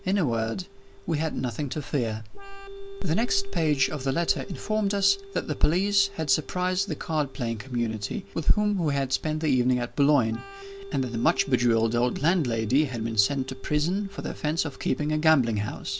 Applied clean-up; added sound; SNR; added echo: none; Organ; 20 dB; none.